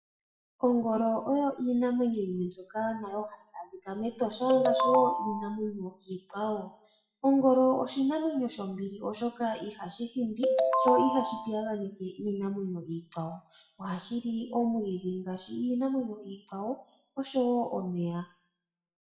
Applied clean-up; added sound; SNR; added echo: classical method WPE with log-MMSE.